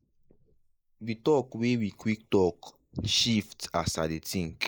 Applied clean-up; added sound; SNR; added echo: neural mask model Resemble Enhance denoiser.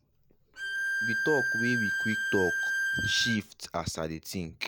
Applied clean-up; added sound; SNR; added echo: none; Bowed string instrument; -2 dB; none.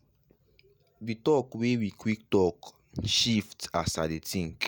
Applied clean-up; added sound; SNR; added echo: none; none; none; none.